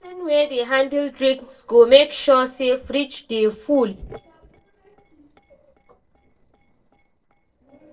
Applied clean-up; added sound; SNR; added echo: neural separator model SepFormer DNS4.